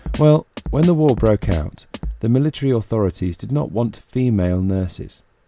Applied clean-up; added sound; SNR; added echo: none; Drum kit; 14 dB; none.